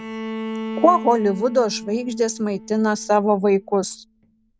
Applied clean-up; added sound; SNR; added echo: none; Bowed string instrument; 12 dB; none.